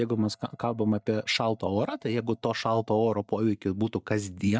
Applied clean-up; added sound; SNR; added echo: neural mask model DeepFilterNet 3.